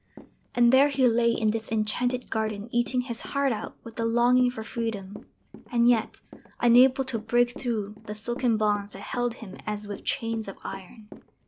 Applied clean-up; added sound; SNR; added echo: none; Walk, footsteps / Run; 19 dB; none.